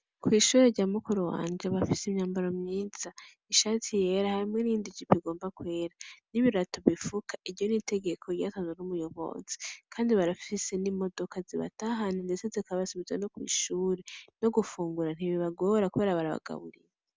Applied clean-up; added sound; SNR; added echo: none; none; none; none.